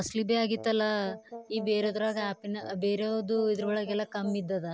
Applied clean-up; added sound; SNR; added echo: none; Brass instrument; 15 dB; none.